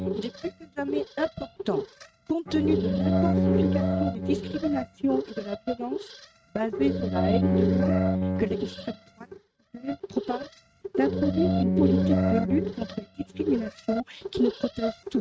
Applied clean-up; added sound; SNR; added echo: neural mask model RNNoise.